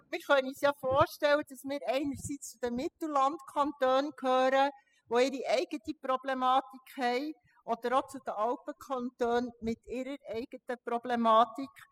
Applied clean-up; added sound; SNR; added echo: classical method spectral subtraction.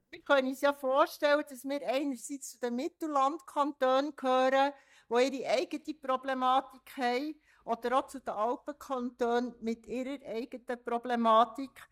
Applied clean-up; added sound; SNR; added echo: neural mask model DeepFilterNet 3.